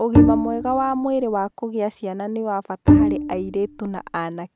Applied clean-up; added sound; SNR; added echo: none; Bowed string instrument; -5 dB; none.